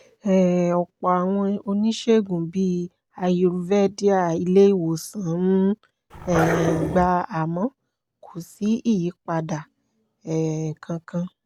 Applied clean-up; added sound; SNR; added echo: none; Growling; 3 dB; none.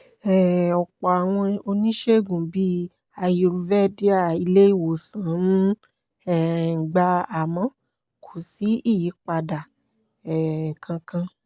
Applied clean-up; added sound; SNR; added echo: none; none; none; none.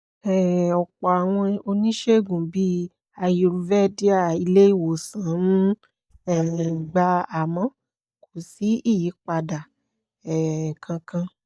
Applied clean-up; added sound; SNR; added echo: neural mask model DeepFilterNet 3.